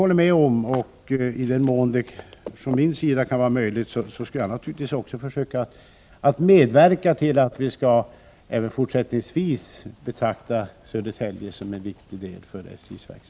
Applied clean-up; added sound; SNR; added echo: none; none; none; none.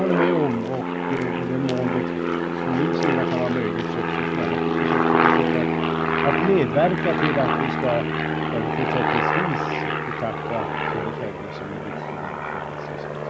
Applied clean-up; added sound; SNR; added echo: none; Aircraft; -4 dB; none.